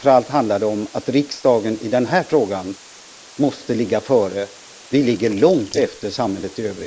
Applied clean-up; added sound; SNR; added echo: neural mask model Resemble Enhance denoiser.